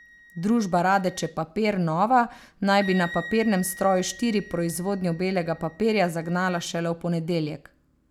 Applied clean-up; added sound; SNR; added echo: none; Wind instrument, woodwind instrument; 19 dB; none.